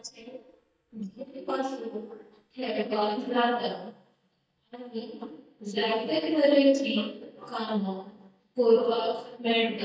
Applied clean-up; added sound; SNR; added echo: neural mask model DeepFilterNet 3.